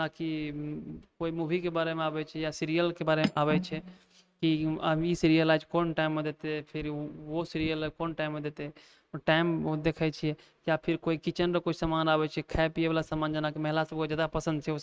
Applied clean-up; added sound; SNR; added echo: neural mask model RNNoise.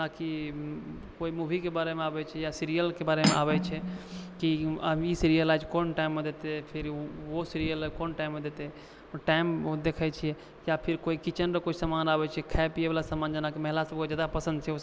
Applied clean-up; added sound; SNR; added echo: none; Cutlery, silverware; 4 dB; none.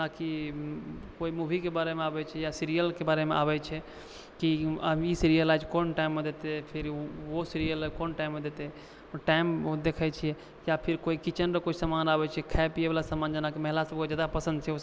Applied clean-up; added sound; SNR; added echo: none; none; none; none.